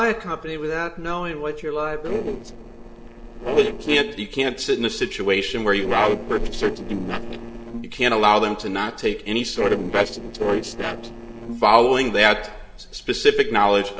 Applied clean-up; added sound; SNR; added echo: neural separator model SepFormer DNS4.